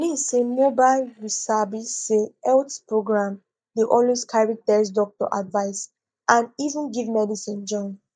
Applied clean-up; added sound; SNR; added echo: neural mask model DeepFilterNet 3.